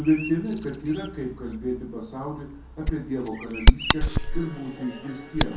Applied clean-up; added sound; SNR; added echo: none; Bird vocalization, bird call, bird song; -4 dB; reverberation time 0.6 s.